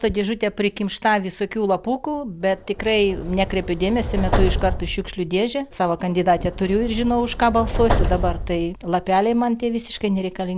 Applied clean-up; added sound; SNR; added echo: none; Subway, metro, underground; 4 dB; none.